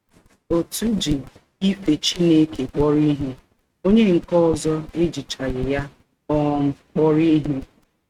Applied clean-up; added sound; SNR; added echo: neural mask model RNNoise.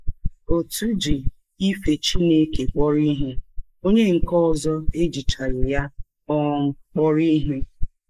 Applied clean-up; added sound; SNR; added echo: neural mask model Resemble Enhance denoiser.